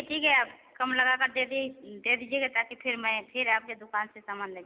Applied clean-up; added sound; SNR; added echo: none; none; none; none.